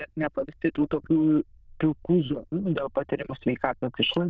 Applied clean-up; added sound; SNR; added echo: neural diffusion model UNIVERSE++.